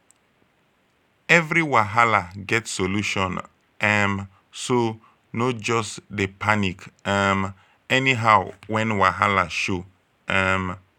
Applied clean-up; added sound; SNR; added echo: none; none; none; none.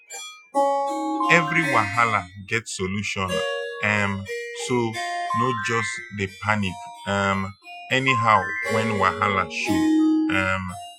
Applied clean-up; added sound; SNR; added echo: classical method Wiener filter.